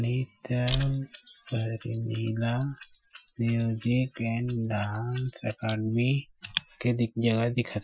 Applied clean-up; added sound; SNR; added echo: classical method Wiener filter.